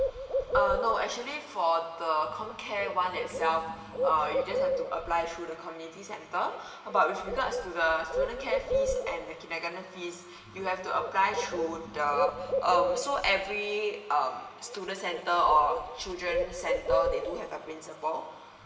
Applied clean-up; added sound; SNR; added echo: none; Bird; 3 dB; reverberation time 2.3 s.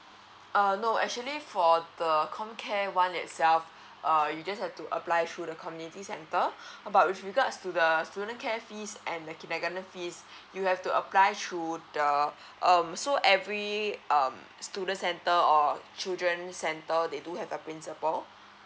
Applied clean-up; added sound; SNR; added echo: none; none; none; none.